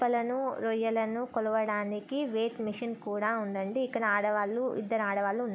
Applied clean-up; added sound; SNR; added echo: none; none; none; none.